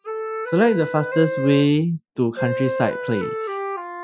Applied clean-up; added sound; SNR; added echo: classical method Wiener filter.